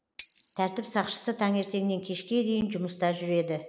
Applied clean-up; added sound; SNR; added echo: none; Bicycle bell; 5 dB; none.